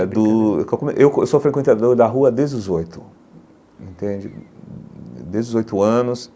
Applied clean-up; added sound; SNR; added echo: none; none; none; none.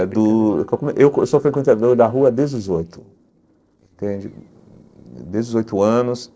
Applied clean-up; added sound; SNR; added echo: neural separator model SepFormer DNS4.